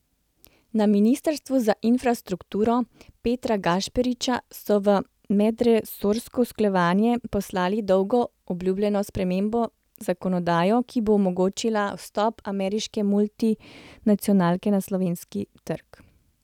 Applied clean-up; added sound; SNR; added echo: none; none; none; none.